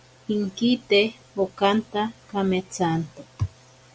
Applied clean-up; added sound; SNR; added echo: none; none; none; none.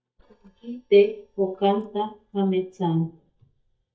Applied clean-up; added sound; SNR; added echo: neural mask model DeepFilterNet 3.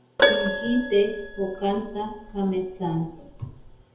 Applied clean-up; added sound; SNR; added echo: none; Keyboard (musical); 0 dB; reverberation time 0.7 s.